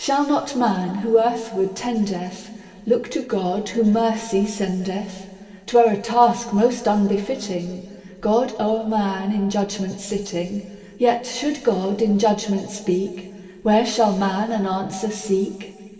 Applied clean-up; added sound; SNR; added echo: none; none; none; reverberation time 2.3 s.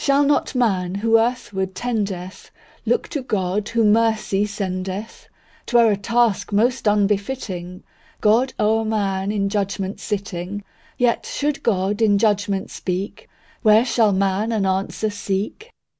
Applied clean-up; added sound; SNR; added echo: none; none; none; none.